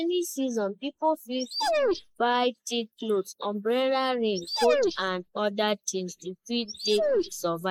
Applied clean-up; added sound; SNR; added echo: neural mask model Resemble Enhance denoiser.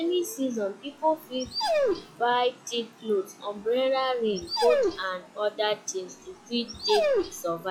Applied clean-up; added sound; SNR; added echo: classical method log-MMSE.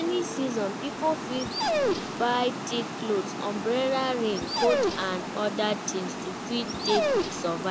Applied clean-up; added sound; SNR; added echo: none; Dog + Water; 1 dB; none.